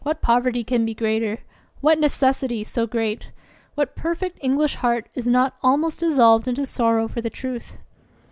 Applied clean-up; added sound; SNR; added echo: none; none; none; none.